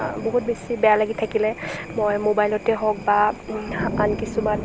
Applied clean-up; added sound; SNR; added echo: none; Thunder / Rain; 10 dB; none.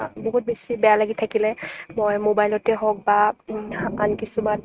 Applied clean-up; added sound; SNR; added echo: neural mask model RNNoise.